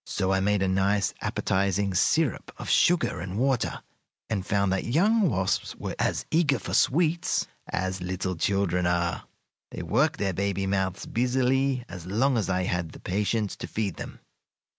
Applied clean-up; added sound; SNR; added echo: none; none; none; none.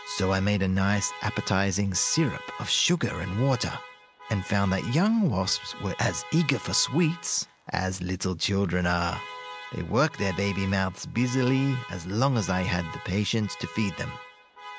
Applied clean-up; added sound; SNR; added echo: none; Alarm; 15 dB; none.